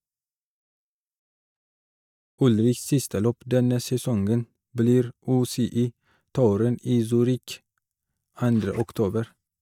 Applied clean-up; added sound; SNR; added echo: neural mask model DeepFilterNet 3.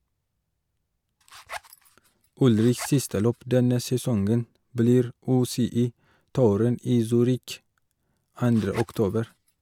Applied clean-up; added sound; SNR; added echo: none; Zipper (clothing); 19 dB; none.